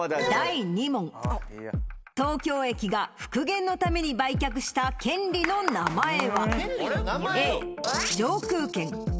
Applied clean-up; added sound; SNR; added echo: none; none; none; none.